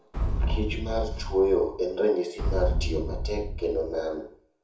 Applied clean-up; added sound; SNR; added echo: none; Boom; 1 dB; reverberation time 0.7 s.